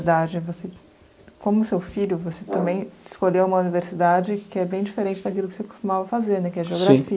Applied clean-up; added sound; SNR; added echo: none; Brass instrument; 11 dB; none.